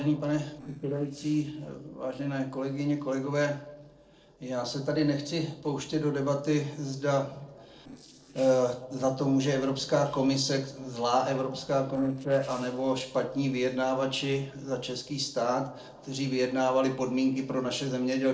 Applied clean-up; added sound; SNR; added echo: neural separator model SepFormer DNS4.